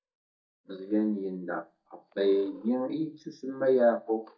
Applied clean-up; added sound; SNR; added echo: neural mask model DeepFilterNet 3.